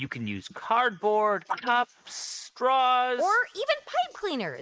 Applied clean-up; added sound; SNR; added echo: neural mask model Resemble Enhance denoiser.